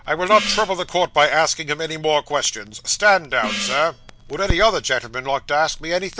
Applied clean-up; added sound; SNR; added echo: none; Crackle + Gong; 11 dB; none.